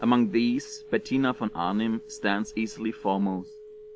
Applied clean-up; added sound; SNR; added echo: none; Telephone; 18 dB; none.